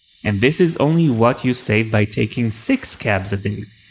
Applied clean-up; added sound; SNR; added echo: neural mask model Resemble Enhance denoiser.